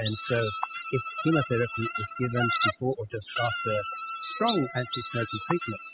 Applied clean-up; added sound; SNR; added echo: classical method spectral subtraction.